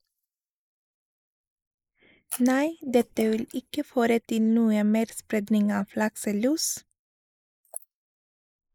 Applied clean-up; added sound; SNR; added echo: neural mask model Resemble Enhance denoiser.